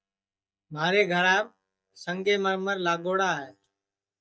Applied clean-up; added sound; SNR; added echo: neural mask model DeepFilterNet 3.